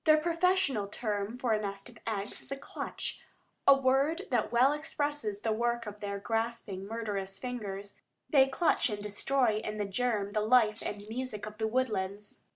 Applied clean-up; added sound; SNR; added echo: none; Rattle (instrument); 14 dB; none.